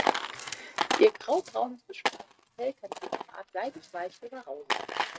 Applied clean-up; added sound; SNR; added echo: neural mask model RNNoise.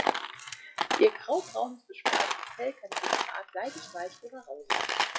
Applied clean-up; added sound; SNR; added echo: classical method log-MMSE.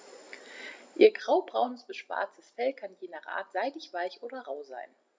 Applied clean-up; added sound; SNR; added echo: none; none; none; none.